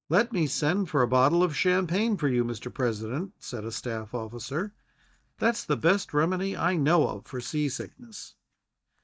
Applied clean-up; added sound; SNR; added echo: neural mask model DeepFilterNet 3.